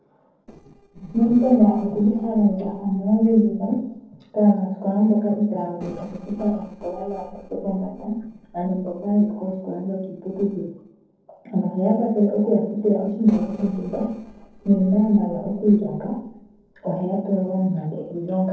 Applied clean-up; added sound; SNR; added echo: neural separator model SepFormer DNS4.